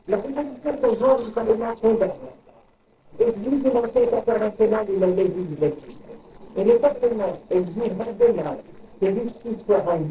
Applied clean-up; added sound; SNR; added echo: neural separator model SepFormer DNS4.